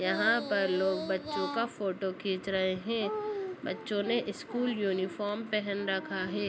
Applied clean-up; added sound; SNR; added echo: none; none; none; none.